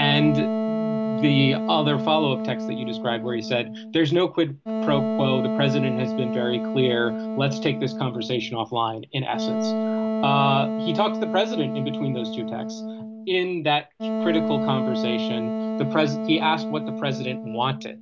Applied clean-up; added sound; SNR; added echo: none; Wind instrument, woodwind instrument; 2 dB; none.